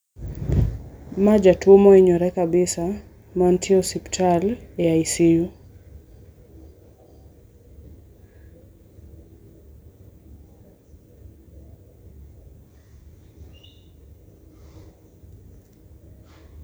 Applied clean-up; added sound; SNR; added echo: none; none; none; none.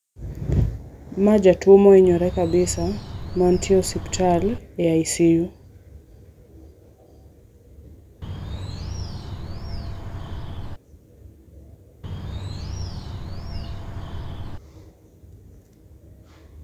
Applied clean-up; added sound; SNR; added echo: none; Bird; 8 dB; none.